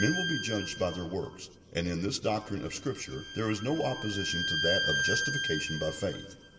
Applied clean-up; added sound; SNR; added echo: none; Bowed string instrument; 2 dB; reverberation time 2.9 s.